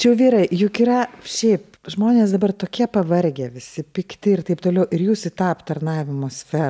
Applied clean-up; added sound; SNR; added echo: none; none; none; none.